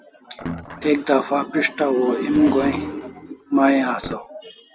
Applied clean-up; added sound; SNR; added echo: none; Guitar; 14 dB; none.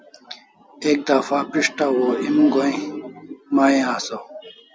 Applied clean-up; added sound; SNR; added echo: none; none; none; none.